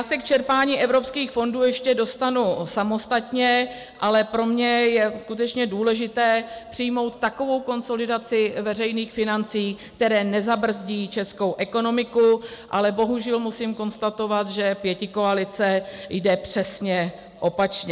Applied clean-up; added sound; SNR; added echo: none; none; none; none.